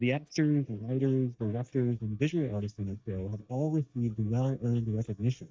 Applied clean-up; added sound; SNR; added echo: neural mask model DeepFilterNet 3.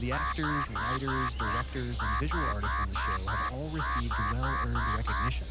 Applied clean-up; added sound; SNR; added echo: none; Alarm + Bird vocalization, bird call, bird song; -5 dB; none.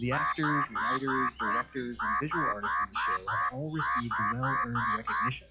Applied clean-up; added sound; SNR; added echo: classical method log-MMSE.